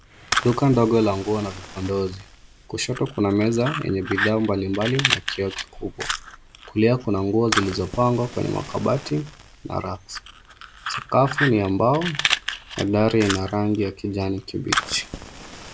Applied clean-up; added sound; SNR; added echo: none; Fire; 7 dB; none.